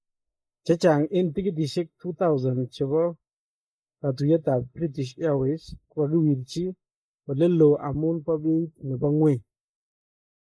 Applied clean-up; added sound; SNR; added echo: neural mask model Resemble Enhance denoiser.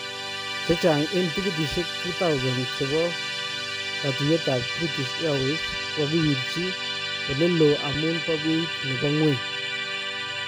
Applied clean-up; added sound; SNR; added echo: none; Musical instrument; 3 dB; none.